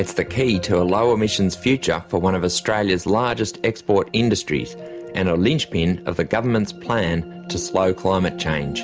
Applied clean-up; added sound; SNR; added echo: none; none; none; none.